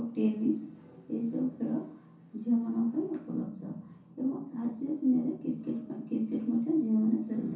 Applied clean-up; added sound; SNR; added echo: none; none; none; reverberation time 0.6 s.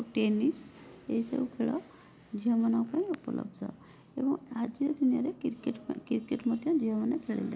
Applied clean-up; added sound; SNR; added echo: none; none; none; none.